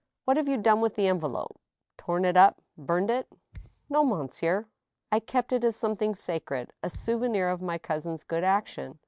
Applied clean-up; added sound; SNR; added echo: neural mask model DeepFilterNet 3.